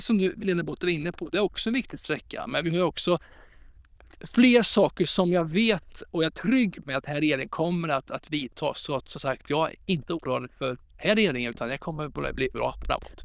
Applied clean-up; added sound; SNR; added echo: neural diffusion model UNIVERSE++.